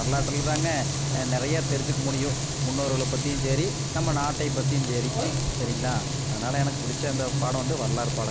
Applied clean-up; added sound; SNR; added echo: none; Frying (food); -4 dB; none.